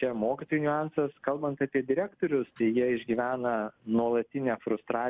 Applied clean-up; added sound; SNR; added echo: none; none; none; none.